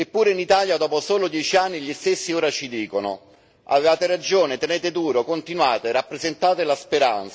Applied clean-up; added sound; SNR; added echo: none; none; none; none.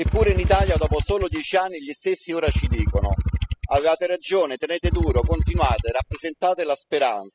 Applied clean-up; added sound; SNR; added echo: classical method spectral subtraction.